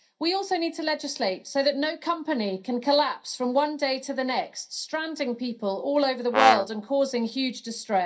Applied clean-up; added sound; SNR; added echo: none; Brass instrument; 0 dB; reverberation time 0.3 s.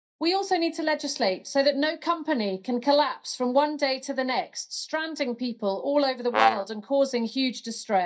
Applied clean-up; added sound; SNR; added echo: neural mask model DeepFilterNet 3.